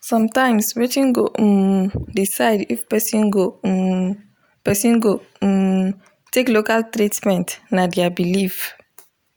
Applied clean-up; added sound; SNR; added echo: none; none; none; none.